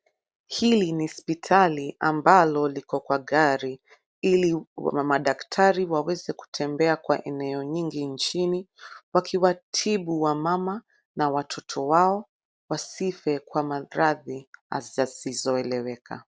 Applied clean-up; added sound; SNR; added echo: none; none; none; none.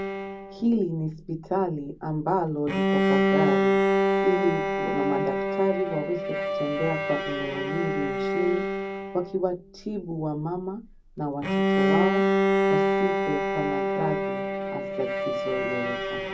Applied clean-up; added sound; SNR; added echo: none; Bowed string instrument; -3 dB; reverberation time 0.4 s.